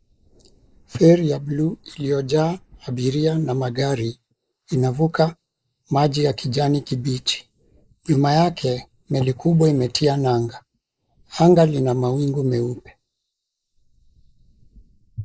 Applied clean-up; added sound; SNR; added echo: neural mask model Resemble Enhance denoiser.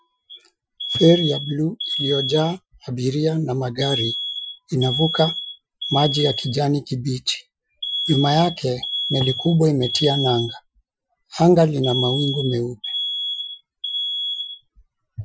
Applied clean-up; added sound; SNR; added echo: classical method Wiener filter.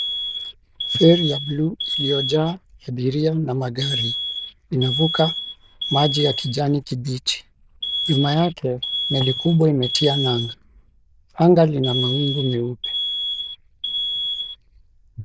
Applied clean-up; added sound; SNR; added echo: neural diffusion model UNIVERSE++.